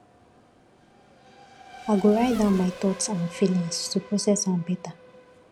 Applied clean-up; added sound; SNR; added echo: none; Race car, auto racing / Accelerating, revving, vroom; 17 dB; none.